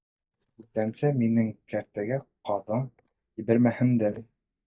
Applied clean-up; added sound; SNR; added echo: neural mask model DeepFilterNet 3.